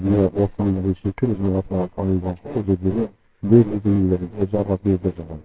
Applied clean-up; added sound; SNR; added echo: neural separator model SepFormer WHAMR!.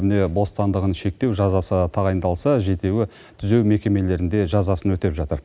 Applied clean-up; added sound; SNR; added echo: none; none; none; none.